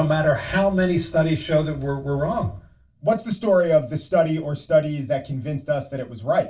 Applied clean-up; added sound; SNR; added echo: none; none; none; reverberation time 0.2 s.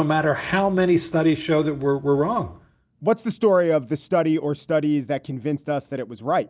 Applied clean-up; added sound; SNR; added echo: none; none; none; none.